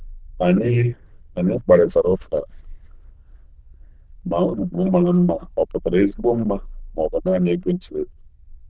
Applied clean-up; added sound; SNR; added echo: neural diffusion model UNIVERSE++.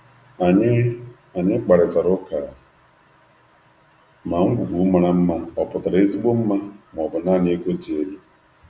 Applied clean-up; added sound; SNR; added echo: none; none; none; none.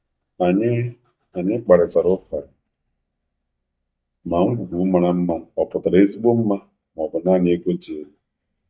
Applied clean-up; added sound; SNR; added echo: neural mask model DeepFilterNet 3.